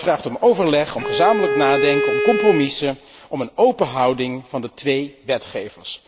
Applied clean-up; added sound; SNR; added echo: none; Bowed string instrument; 1 dB; none.